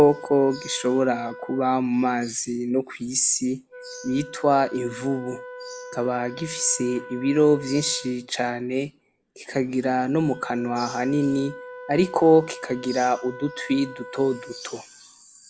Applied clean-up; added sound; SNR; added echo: none; Wind instrument, woodwind instrument; 17 dB; none.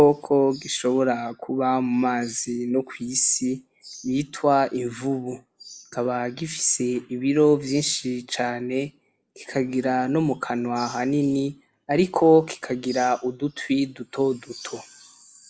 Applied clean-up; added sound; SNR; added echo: none; none; none; none.